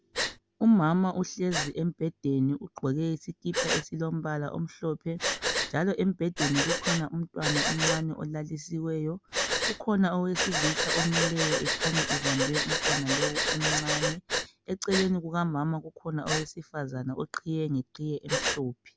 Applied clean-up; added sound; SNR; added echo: none; Breathing; 2 dB; none.